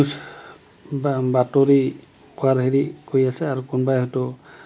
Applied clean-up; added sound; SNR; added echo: none; none; none; none.